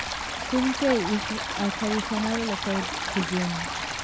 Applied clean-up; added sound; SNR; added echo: none; Stream; 2 dB; none.